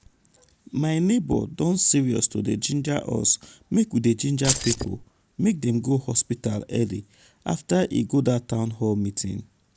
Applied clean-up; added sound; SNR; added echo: none; Keys jangling; 2 dB; none.